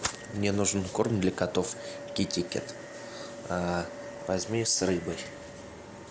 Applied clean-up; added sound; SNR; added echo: none; none; none; none.